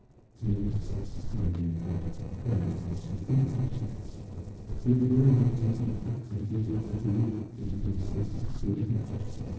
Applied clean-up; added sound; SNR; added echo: neural separator model SepFormer DNS4.